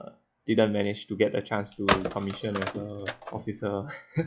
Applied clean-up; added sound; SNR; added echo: classical method log-MMSE.